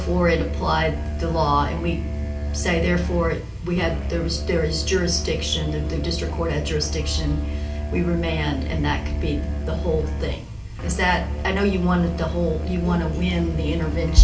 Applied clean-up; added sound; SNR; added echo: none; Musical instrument; 4 dB; reverberation time 0.3 s.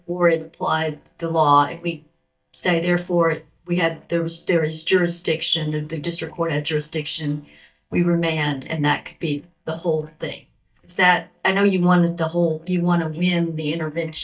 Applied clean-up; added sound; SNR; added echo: neural mask model DeepFilterNet 3.